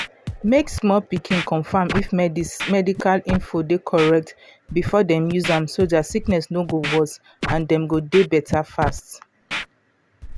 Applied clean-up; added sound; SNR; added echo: none; Scratching (performance technique); 10 dB; none.